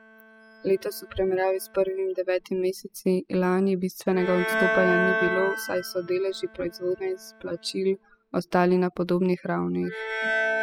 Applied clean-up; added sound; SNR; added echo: classical method spectral subtraction.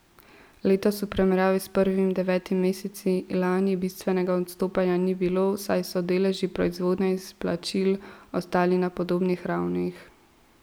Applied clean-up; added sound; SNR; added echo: none; none; none; none.